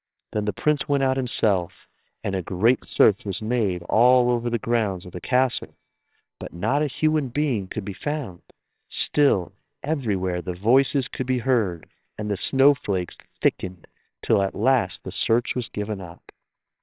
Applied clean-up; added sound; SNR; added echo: neural separator model SepFormer WHAMR!.